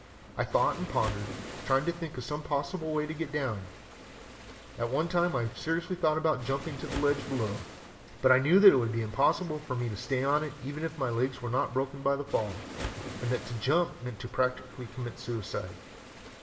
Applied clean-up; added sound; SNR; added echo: none; Waves, surf; 14 dB; reverberation time 1.3 s.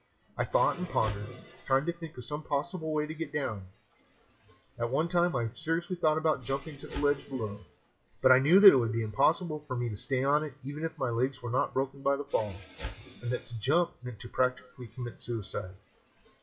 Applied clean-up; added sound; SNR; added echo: classical method WPE with log-MMSE.